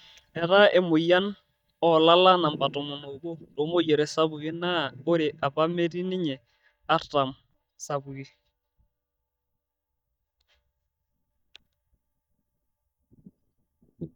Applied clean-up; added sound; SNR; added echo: neural mask model DeepFilterNet 3.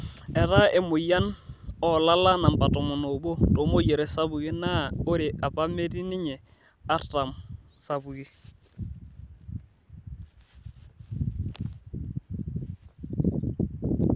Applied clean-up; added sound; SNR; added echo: none; none; none; none.